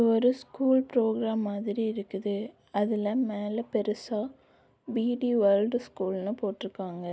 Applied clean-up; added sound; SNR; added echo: none; none; none; none.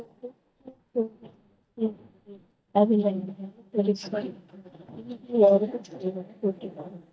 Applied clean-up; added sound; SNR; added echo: neural mask model DeepFilterNet 3.